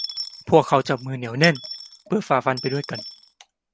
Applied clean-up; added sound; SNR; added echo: none; Coin (dropping) / Dishes, pots, and pans; 14 dB; none.